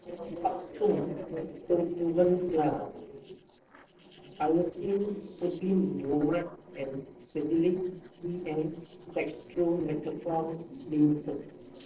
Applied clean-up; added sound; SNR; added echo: neural separator model SepFormer DNS4.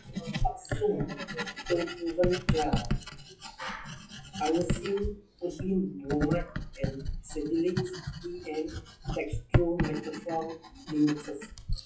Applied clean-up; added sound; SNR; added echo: classical method WPE with log-MMSE.